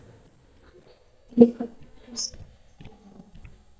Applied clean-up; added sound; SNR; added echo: neural mask model DeepFilterNet 3.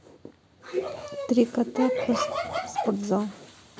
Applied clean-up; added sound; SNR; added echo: none; none; none; none.